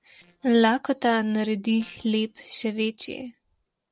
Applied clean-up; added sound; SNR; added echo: neural separator model SepFormer DNS4.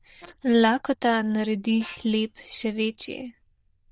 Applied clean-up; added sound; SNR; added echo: neural diffusion model UNIVERSE++.